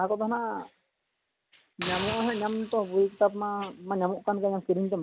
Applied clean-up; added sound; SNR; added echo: none; Hiss; 7 dB; none.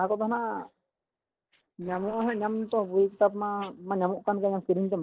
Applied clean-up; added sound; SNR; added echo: neural separator model SepFormer DNS4.